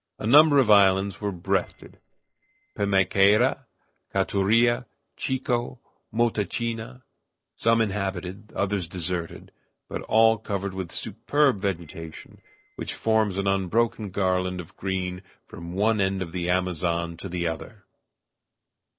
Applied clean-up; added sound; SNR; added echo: neural separator model SepFormer DNS4.